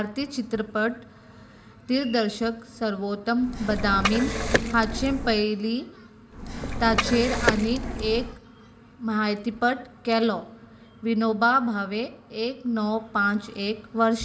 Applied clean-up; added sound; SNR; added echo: none; Liquid; 2 dB; reverberation time 0.9 s.